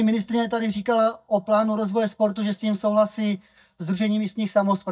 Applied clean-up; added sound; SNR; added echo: neural mask model DeepFilterNet 3.